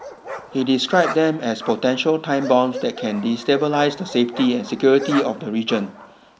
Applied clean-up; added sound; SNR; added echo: none; Bark; 14 dB; none.